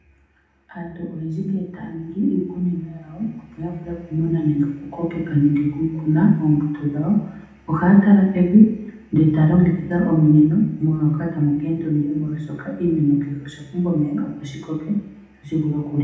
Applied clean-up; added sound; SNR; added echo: none; none; none; reverberation time 0.8 s.